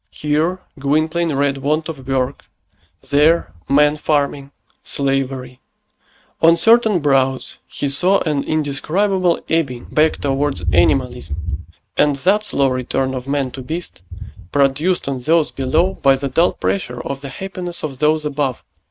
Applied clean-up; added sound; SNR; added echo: neural mask model RNNoise.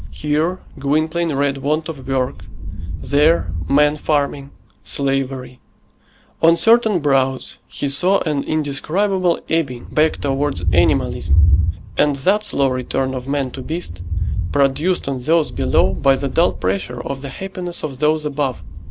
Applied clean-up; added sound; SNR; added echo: none; Thunder; 5 dB; none.